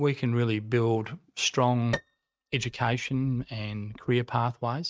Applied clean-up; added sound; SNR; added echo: neural mask model RNNoise.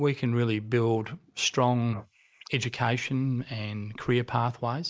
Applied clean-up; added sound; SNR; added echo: neural mask model Resemble Enhance denoiser.